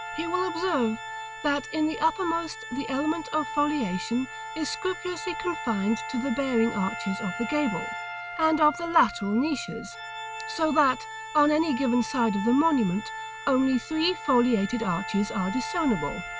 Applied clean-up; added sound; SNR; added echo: none; Organ + Wind instrument, woodwind instrument; 10 dB; none.